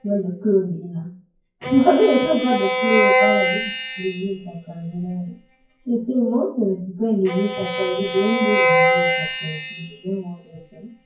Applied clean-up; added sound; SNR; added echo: classical method WPE with log-MMSE.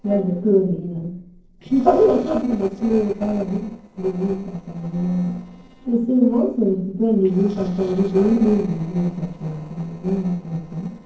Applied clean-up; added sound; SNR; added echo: neural separator model SepFormer DNS4.